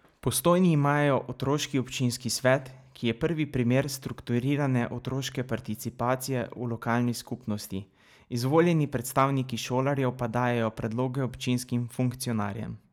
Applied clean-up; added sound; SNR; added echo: none; none; none; none.